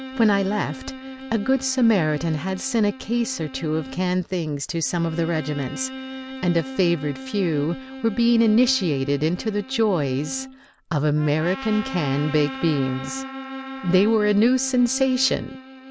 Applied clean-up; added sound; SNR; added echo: none; Bowed string instrument + Trumpet; 13 dB; none.